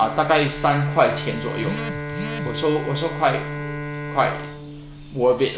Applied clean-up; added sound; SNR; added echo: none; Bowed string instrument; 8 dB; none.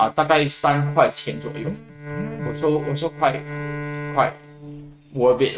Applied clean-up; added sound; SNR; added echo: neural mask model RNNoise.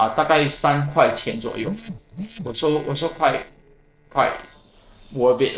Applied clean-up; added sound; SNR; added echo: neural separator model SepFormer DNS4.